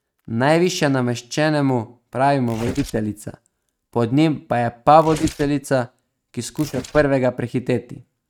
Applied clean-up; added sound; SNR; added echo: neural mask model RNNoise.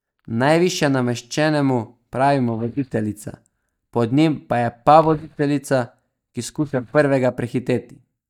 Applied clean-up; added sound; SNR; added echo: neural mask model DeepFilterNet 3.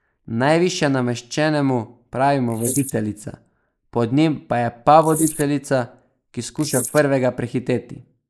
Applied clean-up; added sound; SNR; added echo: neural mask model Resemble Enhance denoiser.